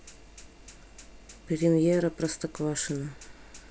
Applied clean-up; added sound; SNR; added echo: none; none; none; none.